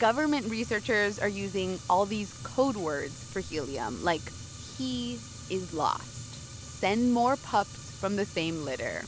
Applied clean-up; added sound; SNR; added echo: none; Fire; 13 dB; none.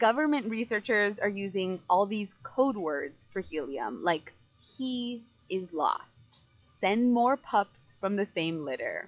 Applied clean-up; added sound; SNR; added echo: classical method log-MMSE.